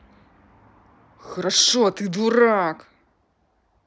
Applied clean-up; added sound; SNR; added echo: none; none; none; none.